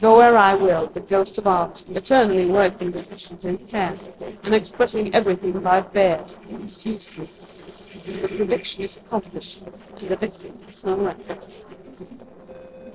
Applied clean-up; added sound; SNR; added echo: neural separator model SepFormer DNS4.